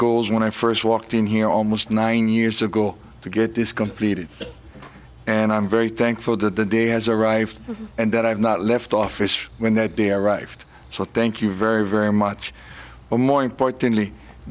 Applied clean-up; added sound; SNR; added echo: none; none; none; none.